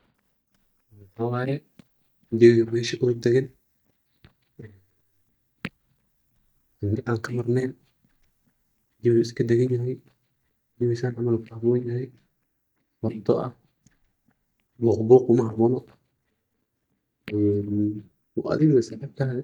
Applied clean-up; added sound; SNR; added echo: neural mask model DeepFilterNet 3.